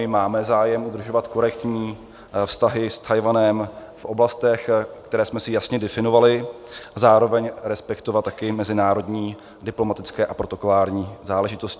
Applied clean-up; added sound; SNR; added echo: none; none; none; none.